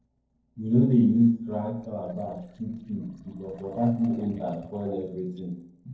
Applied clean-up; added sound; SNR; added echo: neural separator model SepFormer DNS4.